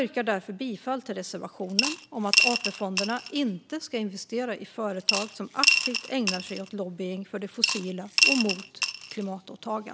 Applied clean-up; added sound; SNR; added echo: none; Coin (dropping) / Glass; -3 dB; none.